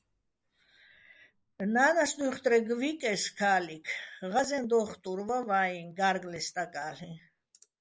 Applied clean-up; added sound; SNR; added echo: neural mask model Resemble Enhance denoiser.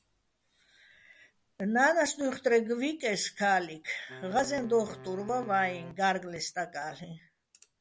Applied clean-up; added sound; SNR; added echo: none; Wind instrument, woodwind instrument; 19 dB; none.